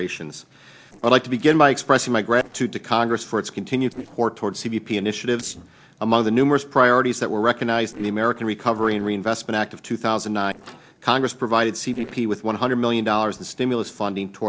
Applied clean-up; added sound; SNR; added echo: neural separator model SepFormer DNS4.